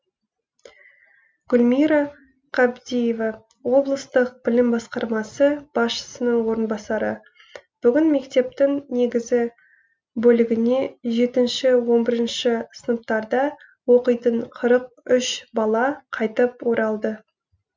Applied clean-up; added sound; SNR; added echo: none; none; none; none.